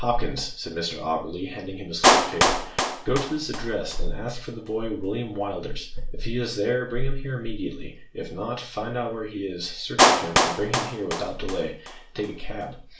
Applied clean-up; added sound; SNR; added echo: none; Clapping; 0 dB; reverberation time 0.4 s.